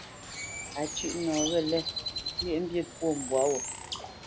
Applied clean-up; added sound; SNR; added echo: none; Bird; 5 dB; none.